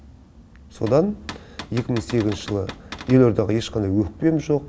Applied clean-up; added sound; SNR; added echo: none; Cupboard open or close / Door; 16 dB; none.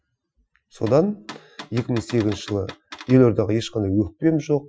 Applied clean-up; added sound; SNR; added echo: classical method Wiener filter.